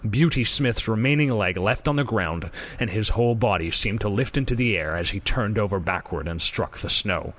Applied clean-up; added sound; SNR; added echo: none; none; none; none.